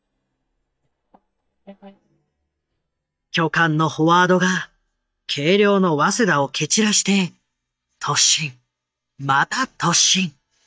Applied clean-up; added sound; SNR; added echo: neural mask model DeepFilterNet 3.